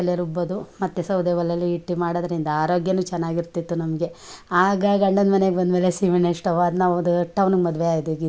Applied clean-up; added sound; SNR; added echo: none; none; none; none.